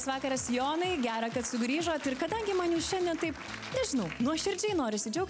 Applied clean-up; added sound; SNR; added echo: none; none; none; none.